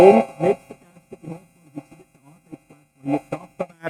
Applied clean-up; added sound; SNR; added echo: neural mask model RNNoise.